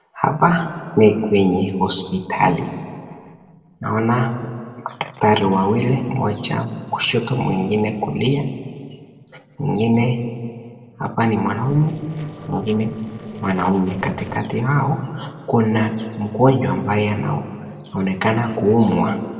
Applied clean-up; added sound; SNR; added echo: neural separator model SepFormer DNS4.